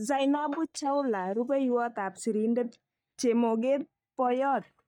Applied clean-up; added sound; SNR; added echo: neural mask model DeepFilterNet 3.